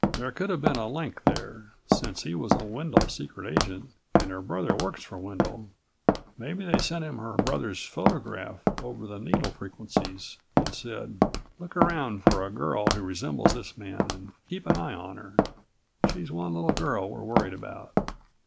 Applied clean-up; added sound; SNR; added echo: none; Walk, footsteps; -4 dB; none.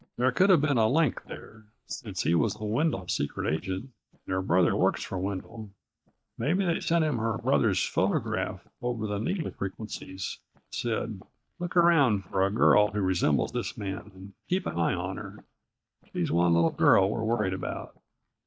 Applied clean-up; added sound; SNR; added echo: neural mask model DeepFilterNet 3.